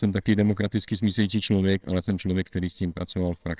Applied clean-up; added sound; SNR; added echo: neural separator model SepFormer WHAMR!.